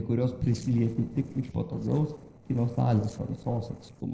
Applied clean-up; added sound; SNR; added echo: neural separator model SepFormer DNS4.